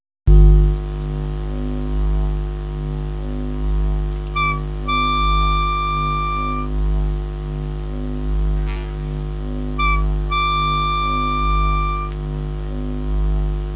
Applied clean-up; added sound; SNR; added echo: none; Wind instrument, woodwind instrument; 3 dB; none.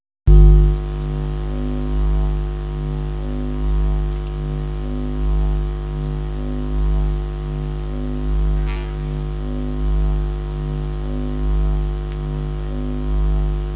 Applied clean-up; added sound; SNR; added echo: none; none; none; none.